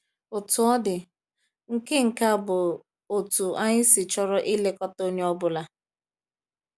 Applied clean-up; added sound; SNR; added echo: none; none; none; none.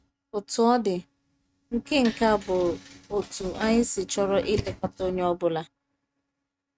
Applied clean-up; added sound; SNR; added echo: neural mask model RNNoise.